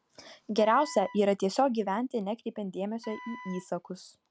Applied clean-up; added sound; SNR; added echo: none; Wind instrument, woodwind instrument; 18 dB; none.